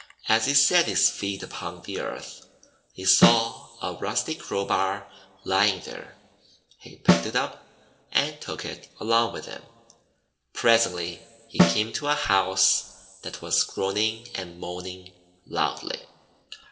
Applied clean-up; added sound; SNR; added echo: none; Snare drum; 1 dB; reverberation time 2.2 s.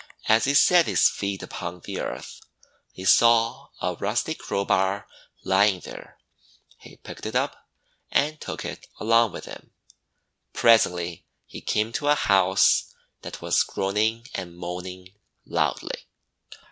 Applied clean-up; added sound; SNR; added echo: none; none; none; none.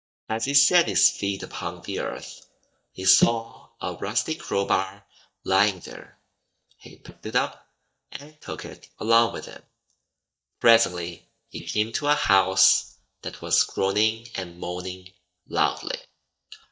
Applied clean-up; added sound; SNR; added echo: neural mask model DeepFilterNet 3.